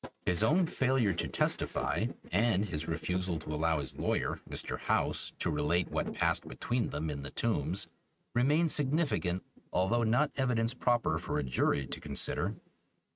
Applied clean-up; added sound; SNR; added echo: neural mask model RNNoise.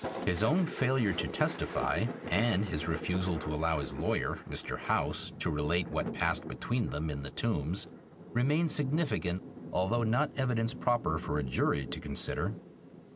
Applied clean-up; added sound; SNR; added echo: none; Thunder; 11 dB; none.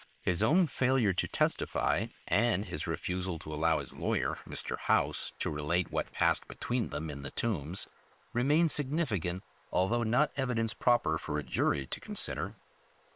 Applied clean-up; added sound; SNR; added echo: neural separator model SepFormer WHAM!.